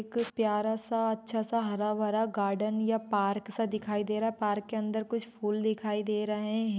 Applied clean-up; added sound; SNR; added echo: none; none; none; none.